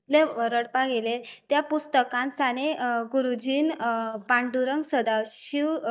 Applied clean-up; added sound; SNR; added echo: neural mask model DeepFilterNet 3.